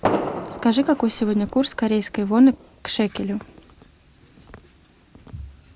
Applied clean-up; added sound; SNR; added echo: none; Fireworks; 7 dB; none.